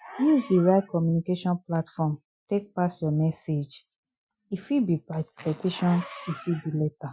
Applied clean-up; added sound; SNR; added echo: classical method Wiener filter.